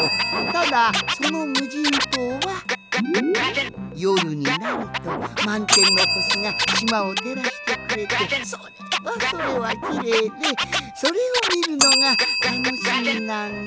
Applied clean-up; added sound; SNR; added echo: none; Bell + Scratching (performance technique); -2 dB; none.